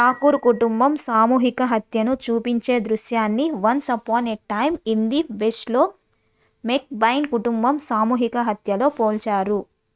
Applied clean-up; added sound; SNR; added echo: neural mask model RNNoise.